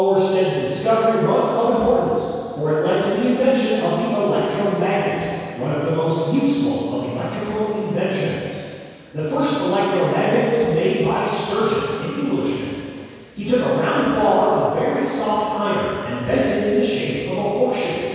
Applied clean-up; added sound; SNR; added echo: none; none; none; reverberation time 2.2 s.